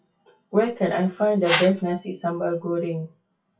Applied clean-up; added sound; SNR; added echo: classical method WPE with log-MMSE.